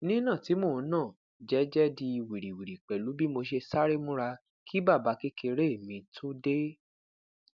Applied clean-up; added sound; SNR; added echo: none; none; none; none.